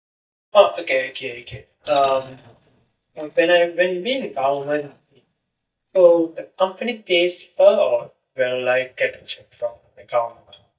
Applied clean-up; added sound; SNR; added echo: neural mask model DeepFilterNet 3.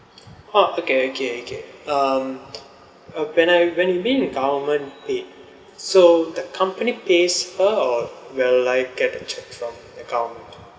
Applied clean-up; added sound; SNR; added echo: none; none; none; none.